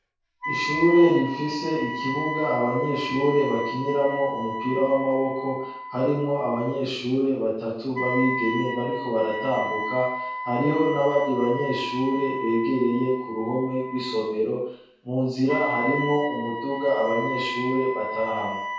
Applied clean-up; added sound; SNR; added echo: none; Wind instrument, woodwind instrument; 7 dB; reverberation time 0.6 s.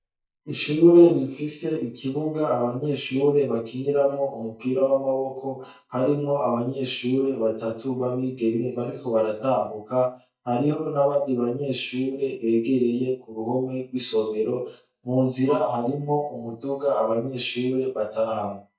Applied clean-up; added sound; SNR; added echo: neural mask model DeepFilterNet 3.